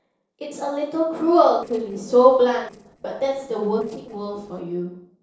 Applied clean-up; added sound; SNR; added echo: neural separator model SepFormer DNS4.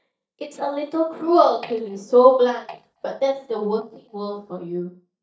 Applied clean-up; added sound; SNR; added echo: neural mask model DeepFilterNet 3.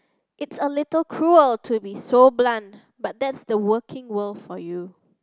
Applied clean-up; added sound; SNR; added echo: none; none; none; none.